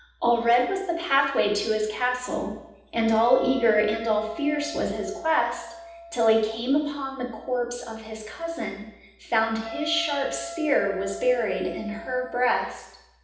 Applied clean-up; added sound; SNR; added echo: none; Wind instrument, woodwind instrument; 12 dB; reverberation time 0.9 s.